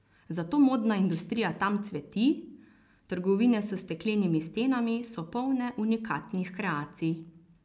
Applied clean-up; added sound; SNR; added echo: none; none; none; none.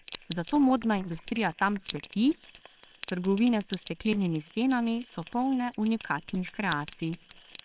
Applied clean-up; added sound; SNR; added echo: neural separator model SepFormer WHAMR!.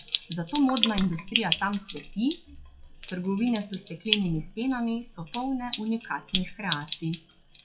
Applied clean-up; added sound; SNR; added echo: classical method WPE with log-MMSE.